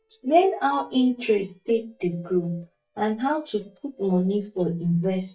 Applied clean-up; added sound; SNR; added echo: neural mask model DeepFilterNet 3.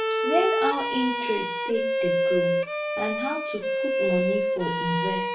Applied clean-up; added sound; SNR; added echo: none; Bowed string instrument; -4 dB; reverberation time 0.3 s.